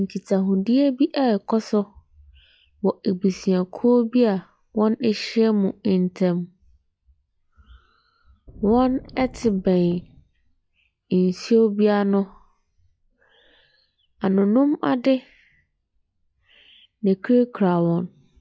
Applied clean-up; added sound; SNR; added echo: classical method log-MMSE.